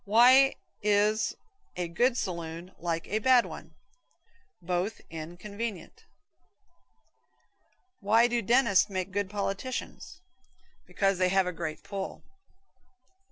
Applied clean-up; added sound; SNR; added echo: none; none; none; none.